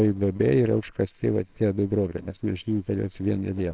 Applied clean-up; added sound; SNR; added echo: neural separator model SepFormer WHAMR!.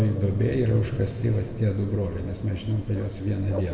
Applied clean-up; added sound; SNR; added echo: none; Mechanisms; 18 dB; reverberation time 1.8 s.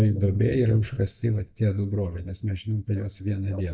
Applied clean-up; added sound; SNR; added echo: neural mask model DeepFilterNet 3.